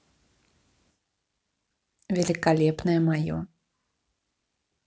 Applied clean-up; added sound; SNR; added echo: none; none; none; none.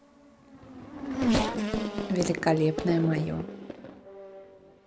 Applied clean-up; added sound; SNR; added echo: none; Race car, auto racing / Accelerating, revving, vroom; 2 dB; none.